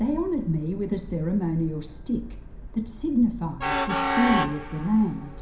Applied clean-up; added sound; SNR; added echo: none; Train; 5 dB; reverberation time 0.5 s.